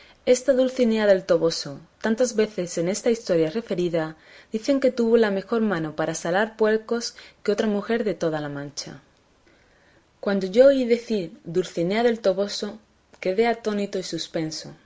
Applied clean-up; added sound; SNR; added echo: none; none; none; none.